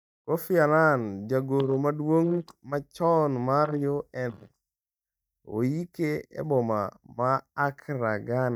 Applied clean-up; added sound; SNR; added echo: neural mask model DeepFilterNet 3.